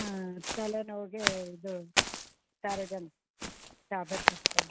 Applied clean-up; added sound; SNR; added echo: none; Walk, footsteps; -4 dB; none.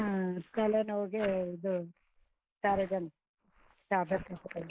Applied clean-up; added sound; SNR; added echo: neural mask model Resemble Enhance denoiser.